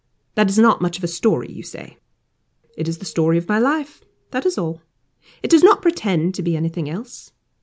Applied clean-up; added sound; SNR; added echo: none; none; none; none.